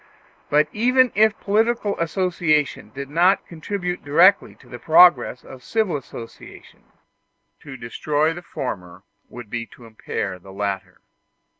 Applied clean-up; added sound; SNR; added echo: none; none; none; none.